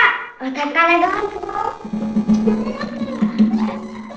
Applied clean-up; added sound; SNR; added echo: neural separator model SepFormer DNS4.